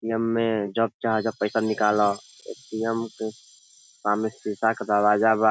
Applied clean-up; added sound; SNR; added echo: none; none; none; none.